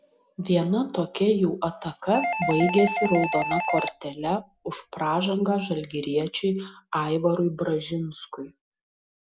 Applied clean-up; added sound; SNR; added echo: none; Doorbell; 3 dB; none.